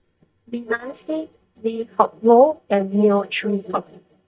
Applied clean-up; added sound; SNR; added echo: neural mask model DeepFilterNet 3.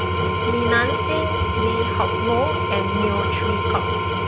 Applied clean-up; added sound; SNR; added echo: none; Engine / Tools; -5 dB; none.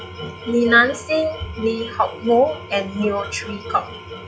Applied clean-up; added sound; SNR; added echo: classical method log-MMSE.